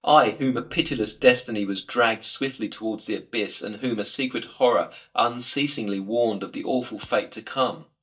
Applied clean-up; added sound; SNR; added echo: neural mask model DeepFilterNet 3.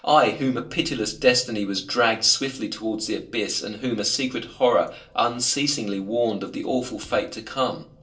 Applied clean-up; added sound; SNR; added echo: neural separator model SepFormer DNS4.